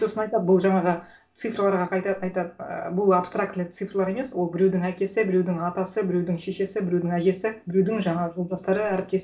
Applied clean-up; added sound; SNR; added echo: none; none; none; reverberation time 0.2 s.